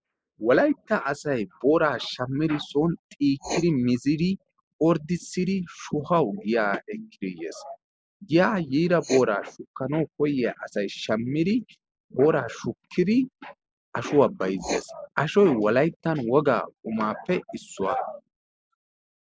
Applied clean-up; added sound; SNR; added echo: neural mask model Resemble Enhance denoiser.